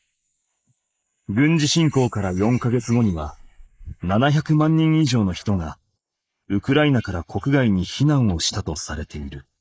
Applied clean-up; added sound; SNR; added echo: neural mask model Resemble Enhance denoiser.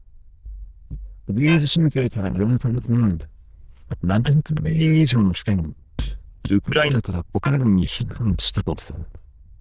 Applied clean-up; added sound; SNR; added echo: neural diffusion model UNIVERSE++.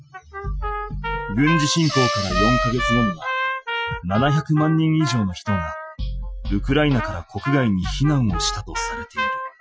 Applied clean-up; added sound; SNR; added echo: classical method Wiener filter.